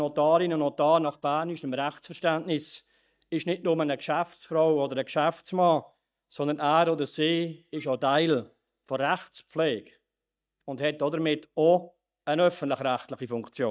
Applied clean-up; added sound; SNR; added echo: neural mask model DeepFilterNet 3.